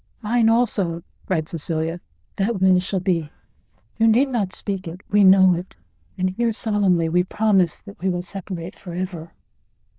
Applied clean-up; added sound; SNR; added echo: neural diffusion model UNIVERSE++.